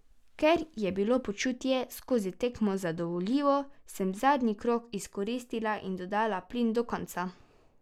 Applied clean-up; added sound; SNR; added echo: none; none; none; none.